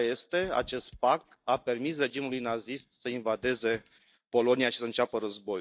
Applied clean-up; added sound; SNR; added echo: neural mask model DeepFilterNet 3.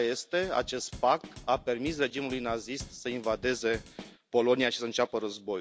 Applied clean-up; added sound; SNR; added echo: none; Drum kit; 17 dB; none.